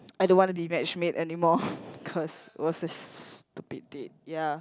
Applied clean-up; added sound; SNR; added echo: none; none; none; none.